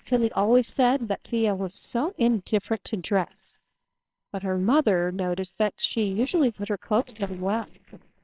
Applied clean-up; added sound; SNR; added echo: neural separator model SepFormer WHAMR!.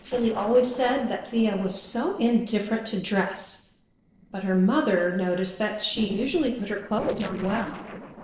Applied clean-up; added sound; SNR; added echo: neural separator model SepFormer DNS4.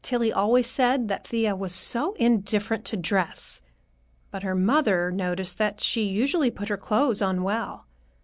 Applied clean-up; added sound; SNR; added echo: none; none; none; none.